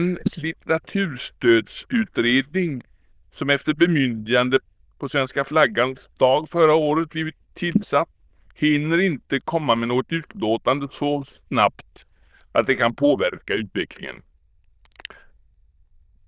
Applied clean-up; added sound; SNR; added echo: neural diffusion model UNIVERSE++.